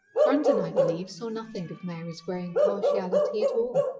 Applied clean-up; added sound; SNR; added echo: classical method WPE with log-MMSE.